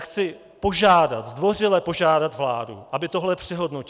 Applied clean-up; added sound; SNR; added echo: none; none; none; none.